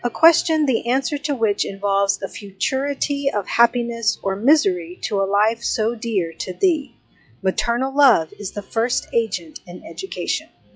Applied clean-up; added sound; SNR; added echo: classical method log-MMSE.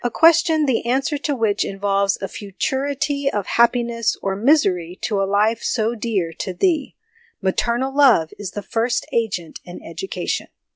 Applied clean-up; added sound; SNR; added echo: none; none; none; none.